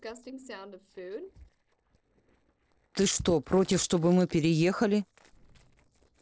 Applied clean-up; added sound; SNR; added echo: neural separator model SepFormer DNS4.